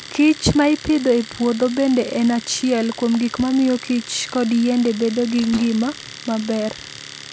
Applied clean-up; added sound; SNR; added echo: none; Domestic sounds, home sounds + Fart; 16 dB; none.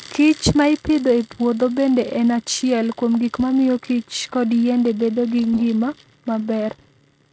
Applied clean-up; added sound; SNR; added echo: neural mask model RNNoise.